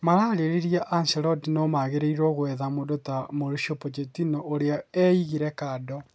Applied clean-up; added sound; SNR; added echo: none; none; none; none.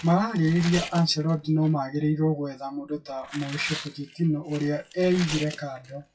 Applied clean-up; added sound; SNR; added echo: classical method WPE with log-MMSE.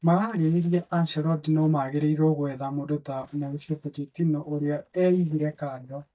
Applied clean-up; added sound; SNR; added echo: neural mask model DeepFilterNet 3.